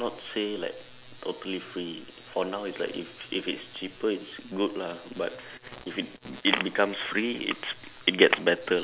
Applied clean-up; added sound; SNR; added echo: none; none; none; none.